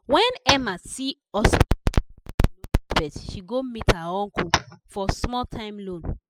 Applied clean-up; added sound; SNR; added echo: classical method spectral subtraction.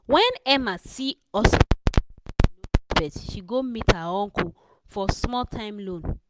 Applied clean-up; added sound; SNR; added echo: none; none; none; none.